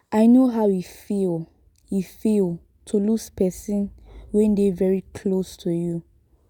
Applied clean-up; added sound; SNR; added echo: none; none; none; none.